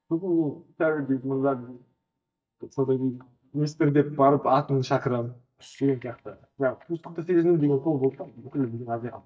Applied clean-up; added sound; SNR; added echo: neural mask model DeepFilterNet 3.